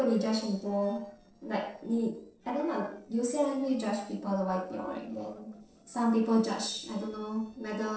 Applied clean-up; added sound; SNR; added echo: neural separator model SepFormer DNS4.